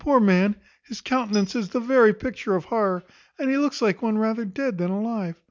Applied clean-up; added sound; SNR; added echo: none; none; none; none.